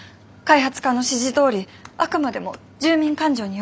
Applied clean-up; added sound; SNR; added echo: none; none; none; none.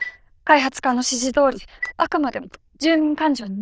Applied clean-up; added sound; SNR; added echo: neural diffusion model UNIVERSE++.